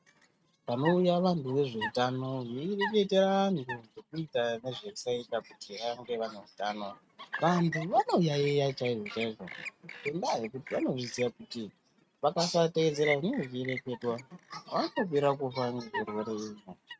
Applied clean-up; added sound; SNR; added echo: neural mask model RNNoise.